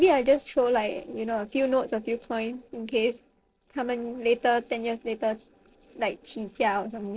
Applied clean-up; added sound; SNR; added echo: neural separator model SepFormer DNS4.